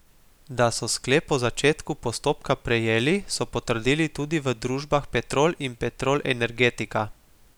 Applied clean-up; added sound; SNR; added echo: none; none; none; none.